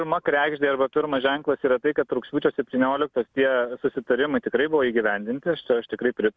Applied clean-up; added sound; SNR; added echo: none; none; none; none.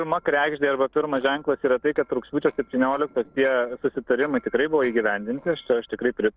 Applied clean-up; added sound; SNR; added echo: neural separator model SepFormer DNS4.